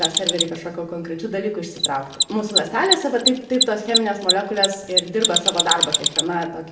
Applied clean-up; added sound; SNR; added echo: none; Mechanisms; -1 dB; reverberation time 0.7 s.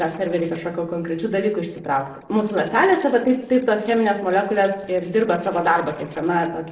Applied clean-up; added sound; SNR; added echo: neural separator model SepFormer DNS4.